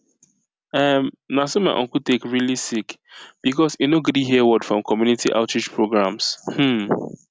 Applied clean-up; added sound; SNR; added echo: none; none; none; none.